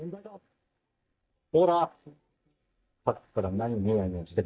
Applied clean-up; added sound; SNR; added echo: neural mask model DeepFilterNet 3.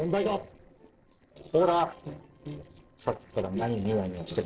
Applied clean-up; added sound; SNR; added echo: neural separator model SepFormer DNS4.